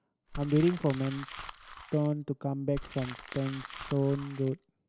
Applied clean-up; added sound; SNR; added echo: none; Crumpling, crinkling; 13 dB; none.